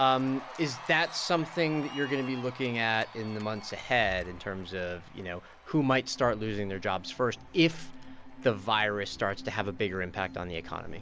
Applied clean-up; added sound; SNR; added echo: none; Cheering; 17 dB; none.